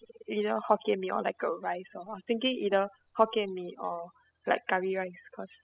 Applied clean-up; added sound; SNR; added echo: classical method spectral subtraction.